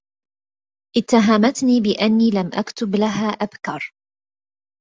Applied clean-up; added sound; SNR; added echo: none; none; none; none.